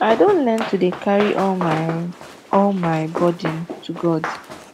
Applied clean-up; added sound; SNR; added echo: none; Run; 10 dB; none.